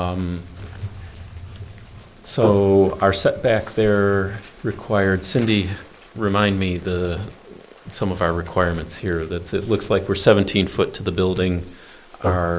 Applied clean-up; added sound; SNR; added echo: neural mask model Resemble Enhance denoiser.